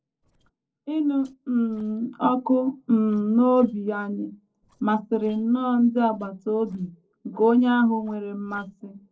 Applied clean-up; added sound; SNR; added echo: neural separator model SepFormer DNS4.